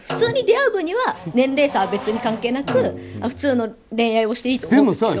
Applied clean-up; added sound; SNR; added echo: none; Race car, auto racing / Accelerating, revving, vroom + Snare drum; 14 dB; none.